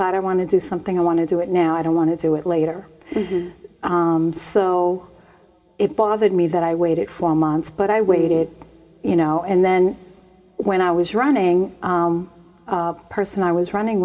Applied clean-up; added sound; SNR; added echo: none; none; none; reverberation time 0.3 s.